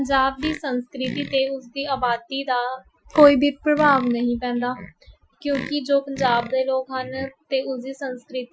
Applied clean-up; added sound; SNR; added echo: classical method Wiener filter.